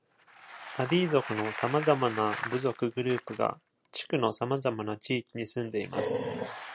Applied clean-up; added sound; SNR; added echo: none; Bicycle; 13 dB; none.